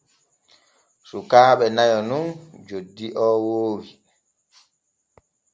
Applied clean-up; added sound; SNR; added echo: none; none; none; none.